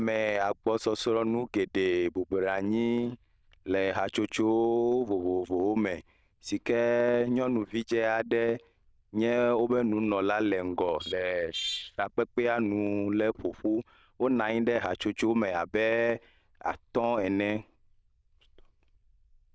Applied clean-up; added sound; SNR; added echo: neural diffusion model UNIVERSE++.